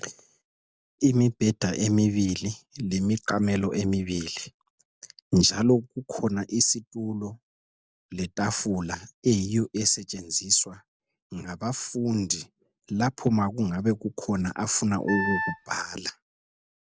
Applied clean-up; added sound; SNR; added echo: none; Wind instrument, woodwind instrument; 4 dB; none.